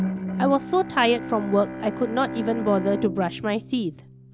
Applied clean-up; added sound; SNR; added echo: none; Bowed string instrument; 7 dB; none.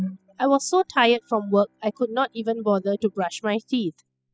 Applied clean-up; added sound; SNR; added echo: classical method spectral subtraction.